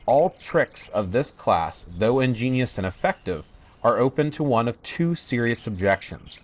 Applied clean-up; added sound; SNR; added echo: neural separator model SepFormer DNS4.